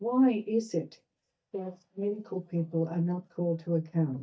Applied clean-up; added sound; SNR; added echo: neural mask model DeepFilterNet 3.